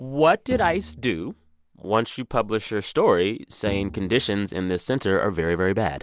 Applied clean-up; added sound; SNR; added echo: none; Bowed string instrument; 15 dB; none.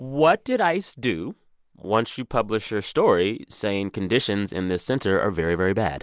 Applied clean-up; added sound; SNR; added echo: none; none; none; none.